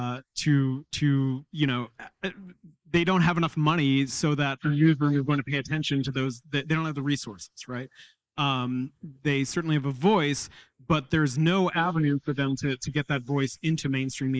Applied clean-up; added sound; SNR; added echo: neural mask model Resemble Enhance denoiser.